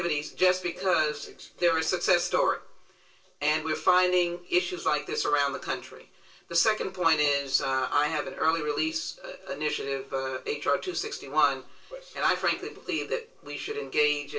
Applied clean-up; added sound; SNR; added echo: neural separator model SepFormer DNS4.